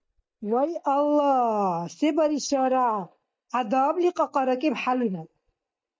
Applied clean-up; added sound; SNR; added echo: neural mask model DeepFilterNet 3.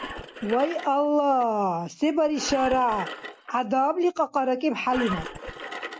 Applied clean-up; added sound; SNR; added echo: none; Engine; 13 dB; none.